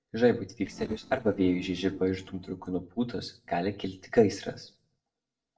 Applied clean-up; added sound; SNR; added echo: neural separator model SepFormer DNS4.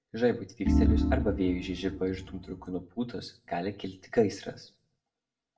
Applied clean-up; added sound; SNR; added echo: none; Organ; -4 dB; reverberation time 0.3 s.